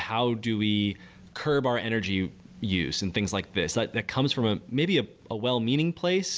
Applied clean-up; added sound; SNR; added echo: none; none; none; none.